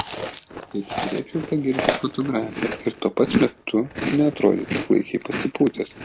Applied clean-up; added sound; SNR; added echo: none; Chewing, mastication; 5 dB; none.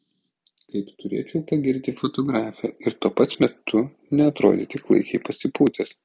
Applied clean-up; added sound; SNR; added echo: none; none; none; none.